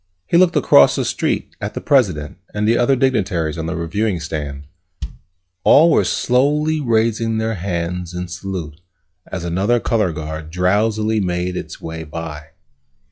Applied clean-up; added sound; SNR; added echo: classical method log-MMSE.